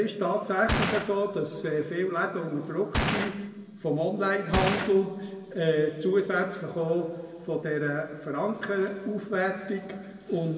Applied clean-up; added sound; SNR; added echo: none; Gunshot, gunfire; 3 dB; reverberation time 1.6 s.